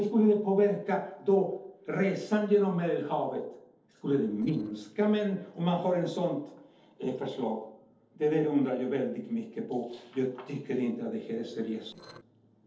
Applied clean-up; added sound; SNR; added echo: neural separator model SepFormer DNS4.